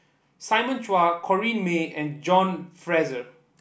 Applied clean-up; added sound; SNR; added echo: none; none; none; none.